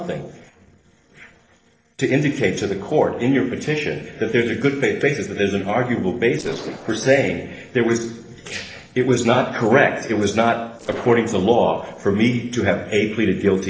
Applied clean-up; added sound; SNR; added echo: neural separator model SepFormer DNS4.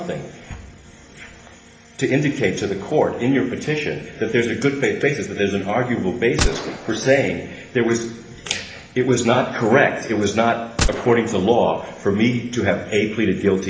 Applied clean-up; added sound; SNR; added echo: none; Gunshot, gunfire; 8 dB; reverberation time 1.0 s.